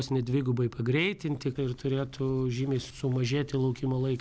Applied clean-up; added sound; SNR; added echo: none; none; none; none.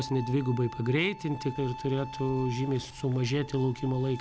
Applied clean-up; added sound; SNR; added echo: none; Bowed string instrument; 14 dB; none.